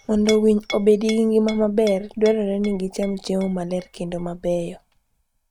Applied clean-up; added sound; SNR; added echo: neural mask model RNNoise.